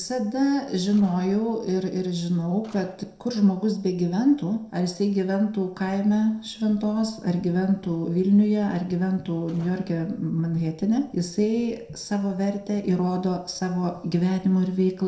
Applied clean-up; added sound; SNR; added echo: neural separator model SepFormer DNS4.